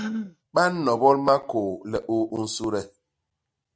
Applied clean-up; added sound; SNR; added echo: neural mask model RNNoise.